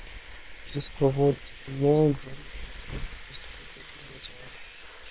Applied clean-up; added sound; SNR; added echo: neural separator model SepFormer WHAM!.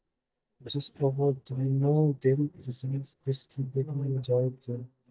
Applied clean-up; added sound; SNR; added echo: neural mask model DeepFilterNet 3.